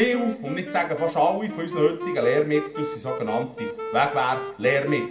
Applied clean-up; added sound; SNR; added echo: none; Wind instrument, woodwind instrument; 9 dB; reverberation time 0.3 s.